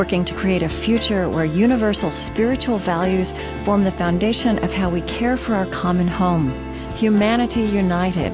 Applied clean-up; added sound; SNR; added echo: none; none; none; none.